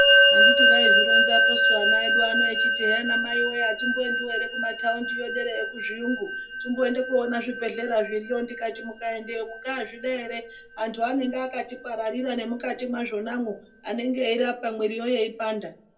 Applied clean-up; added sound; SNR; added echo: none; Musical instrument; -4 dB; reverberation time 0.2 s.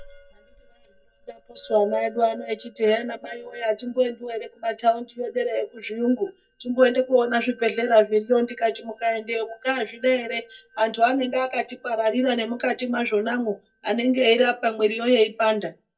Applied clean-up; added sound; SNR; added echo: neural mask model DeepFilterNet 3.